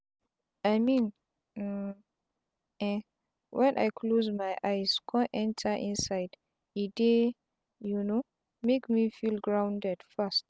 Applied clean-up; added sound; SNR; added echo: none; none; none; none.